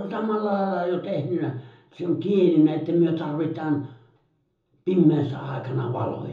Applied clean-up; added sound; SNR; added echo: none; none; none; reverberation time 1.0 s.